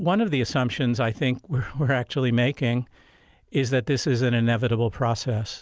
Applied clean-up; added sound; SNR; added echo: none; none; none; none.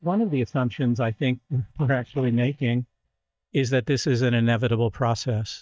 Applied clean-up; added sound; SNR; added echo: neural mask model DeepFilterNet 3.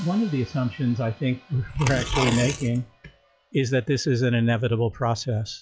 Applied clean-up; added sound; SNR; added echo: classical method log-MMSE.